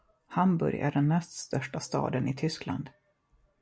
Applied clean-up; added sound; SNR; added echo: none; none; none; none.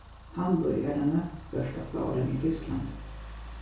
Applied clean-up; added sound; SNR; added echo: none; Idling / Engine starting / Accelerating, revving, vroom / Car; 12 dB; reverberation time 0.6 s.